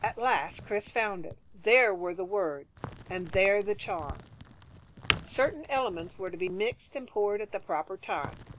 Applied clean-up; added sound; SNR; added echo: none; Crack; 11 dB; none.